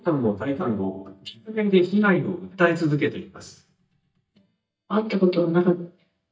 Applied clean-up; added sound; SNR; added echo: neural mask model DeepFilterNet 3.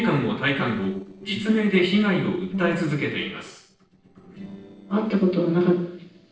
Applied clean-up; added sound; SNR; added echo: neural separator model SepFormer DNS4.